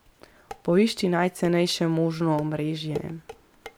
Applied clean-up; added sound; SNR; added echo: none; Dishes, pots, and pans; 18 dB; none.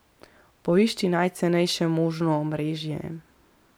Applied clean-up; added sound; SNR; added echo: none; none; none; none.